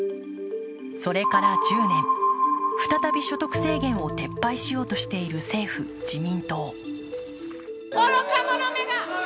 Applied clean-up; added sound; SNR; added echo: none; none; none; none.